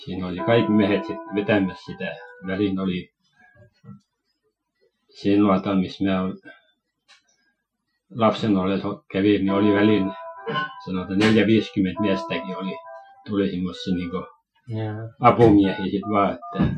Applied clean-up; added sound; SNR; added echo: classical method Wiener filter.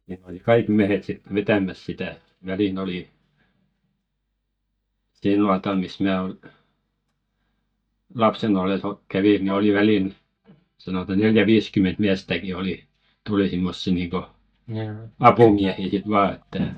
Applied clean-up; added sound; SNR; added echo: neural mask model DeepFilterNet 3.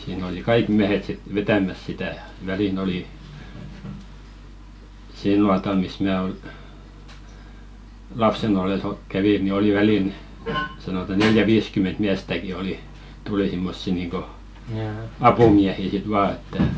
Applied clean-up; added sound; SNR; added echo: none; none; none; none.